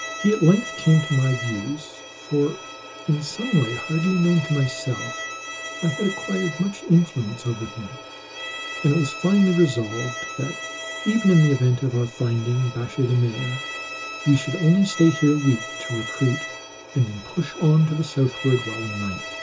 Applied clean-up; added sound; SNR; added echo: none; Bowed string instrument; 12 dB; reverberation time 0.2 s.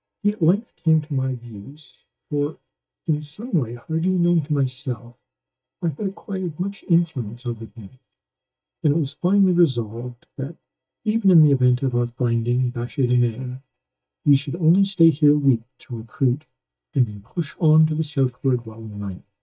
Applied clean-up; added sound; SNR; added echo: neural mask model DeepFilterNet 3.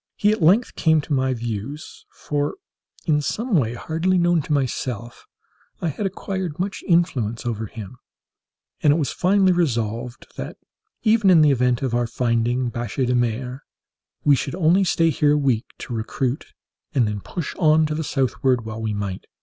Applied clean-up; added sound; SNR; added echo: none; none; none; none.